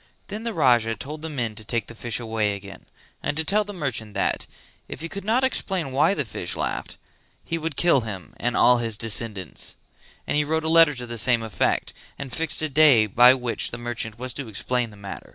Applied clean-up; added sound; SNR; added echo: none; none; none; none.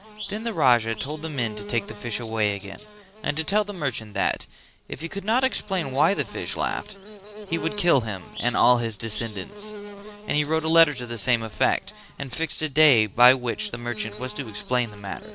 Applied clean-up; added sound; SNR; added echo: none; Buzz / Bird; 16 dB; none.